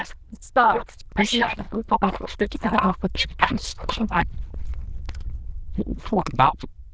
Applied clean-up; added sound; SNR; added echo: neural diffusion model UNIVERSE++.